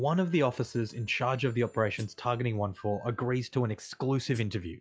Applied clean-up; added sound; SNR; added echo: classical method log-MMSE.